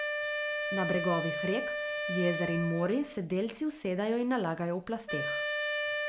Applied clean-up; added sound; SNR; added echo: none; Wind instrument, woodwind instrument; 3 dB; none.